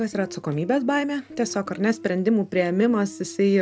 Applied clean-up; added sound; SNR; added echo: none; Guitar; 18 dB; none.